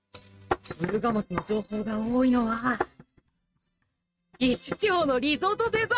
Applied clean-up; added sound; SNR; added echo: neural mask model RNNoise.